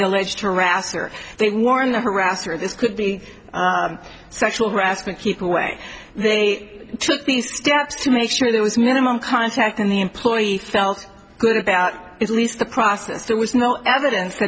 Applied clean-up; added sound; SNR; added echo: none; none; none; none.